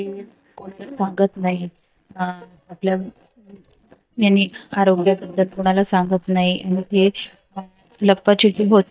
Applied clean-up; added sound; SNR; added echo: neural mask model DeepFilterNet 3.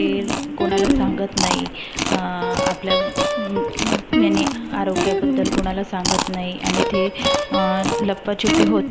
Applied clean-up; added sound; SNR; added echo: none; Guitar + Chewing, mastication; -3 dB; none.